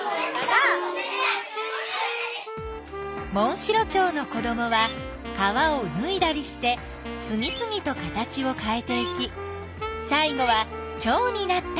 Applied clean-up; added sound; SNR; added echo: none; Wind instrument, woodwind instrument; 10 dB; none.